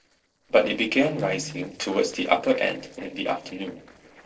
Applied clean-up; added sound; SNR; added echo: neural separator model SepFormer DNS4.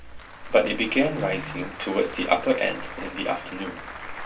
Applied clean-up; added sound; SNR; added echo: none; Applause / Crowd; 11 dB; reverberation time 0.3 s.